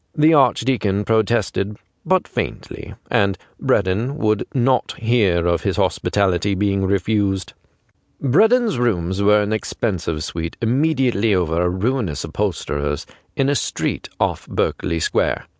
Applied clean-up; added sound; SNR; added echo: none; none; none; none.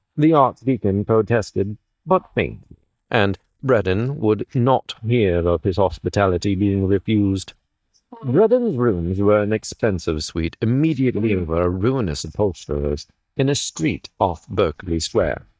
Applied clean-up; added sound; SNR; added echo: neural mask model DeepFilterNet 3.